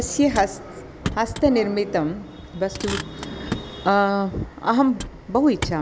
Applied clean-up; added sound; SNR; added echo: none; Motor vehicle (road); 13 dB; none.